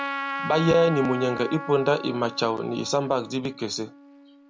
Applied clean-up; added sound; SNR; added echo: none; Trumpet; 10 dB; none.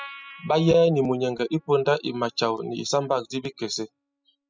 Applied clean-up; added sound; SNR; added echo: classical method spectral subtraction.